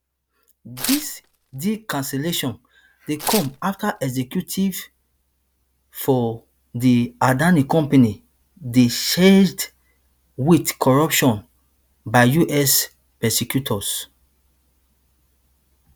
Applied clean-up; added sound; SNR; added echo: none; Tearing; 10 dB; none.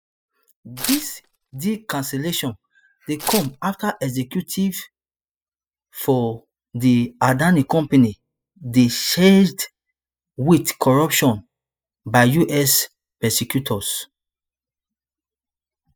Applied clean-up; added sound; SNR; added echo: classical method spectral subtraction.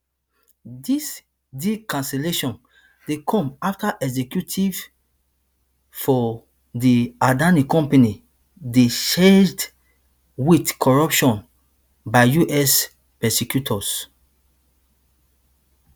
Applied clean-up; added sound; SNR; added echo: none; none; none; none.